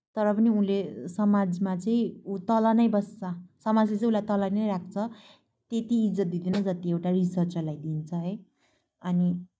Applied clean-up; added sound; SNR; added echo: neural mask model DeepFilterNet 3.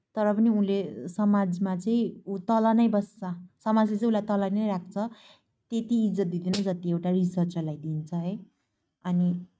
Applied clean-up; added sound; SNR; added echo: neural mask model RNNoise.